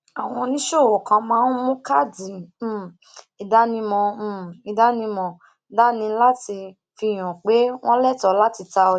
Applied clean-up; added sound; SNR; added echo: none; none; none; none.